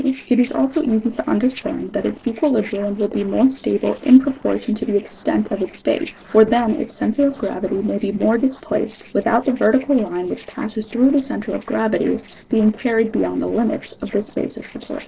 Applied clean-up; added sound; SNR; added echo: neural separator model SepFormer DNS4.